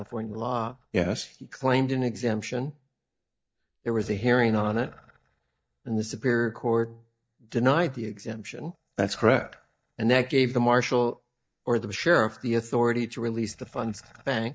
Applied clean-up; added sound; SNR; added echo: neural mask model DeepFilterNet 3.